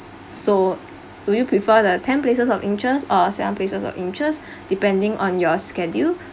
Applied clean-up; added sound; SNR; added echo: none; none; none; none.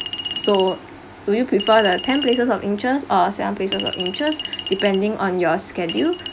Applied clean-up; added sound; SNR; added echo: none; Chink, clink; 11 dB; none.